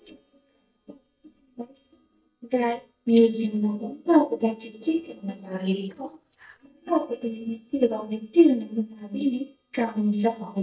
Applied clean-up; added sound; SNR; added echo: neural mask model DeepFilterNet 3.